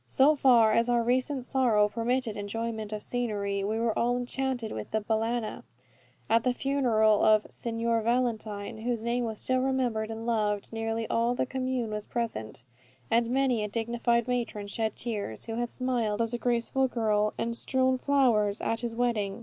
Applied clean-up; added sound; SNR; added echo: none; none; none; none.